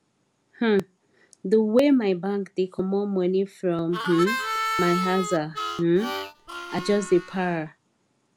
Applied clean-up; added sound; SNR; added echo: none; Harmonica; 6 dB; none.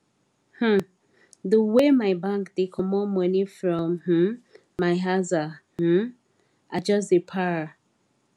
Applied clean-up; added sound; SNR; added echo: none; none; none; none.